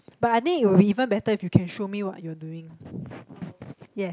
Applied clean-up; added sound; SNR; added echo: none; none; none; none.